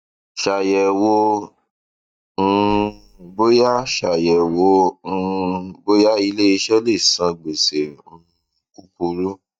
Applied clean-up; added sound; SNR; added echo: neural mask model DeepFilterNet 3.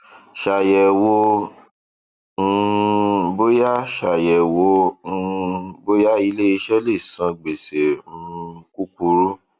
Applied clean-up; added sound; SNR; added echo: none; none; none; none.